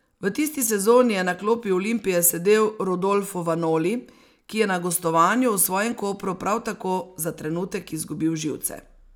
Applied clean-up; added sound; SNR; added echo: none; none; none; none.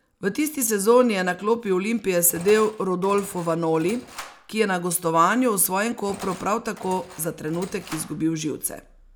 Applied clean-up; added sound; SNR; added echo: none; Engine; 19 dB; none.